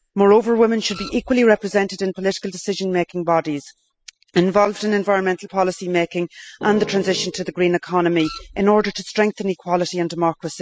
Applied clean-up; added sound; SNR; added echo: classical method spectral subtraction.